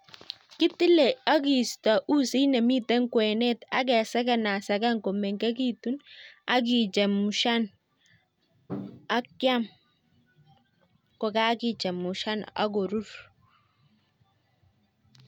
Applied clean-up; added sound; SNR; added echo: none; none; none; none.